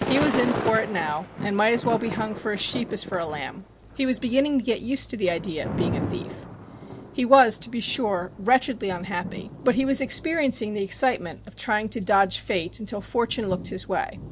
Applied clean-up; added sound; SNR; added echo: none; Thunder / Rain; 9 dB; none.